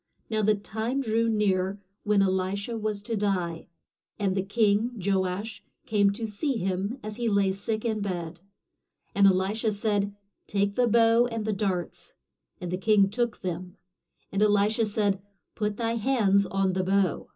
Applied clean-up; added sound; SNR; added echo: none; none; none; reverberation time 0.2 s.